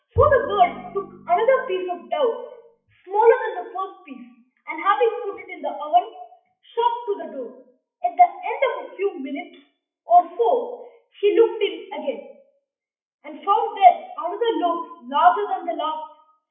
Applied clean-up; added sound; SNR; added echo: classical method WPE with log-MMSE.